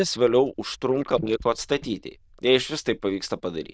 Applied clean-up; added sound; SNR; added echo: neural diffusion model UNIVERSE++.